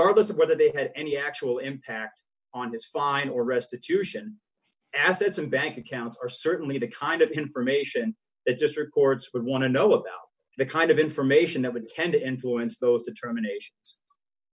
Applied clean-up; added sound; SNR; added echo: none; none; none; none.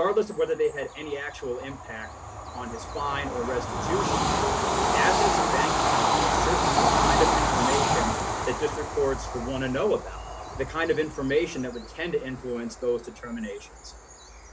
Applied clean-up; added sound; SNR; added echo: none; Train / Bird vocalization, bird call, bird song; -3 dB; none.